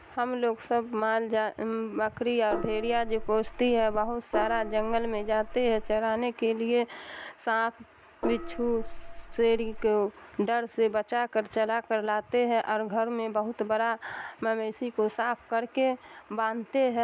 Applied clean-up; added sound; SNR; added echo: none; Gong; 7 dB; none.